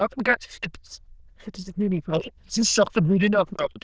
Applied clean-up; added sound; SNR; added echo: neural diffusion model UNIVERSE++.